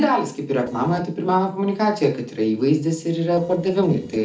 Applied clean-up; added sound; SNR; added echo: neural separator model SepFormer DNS4.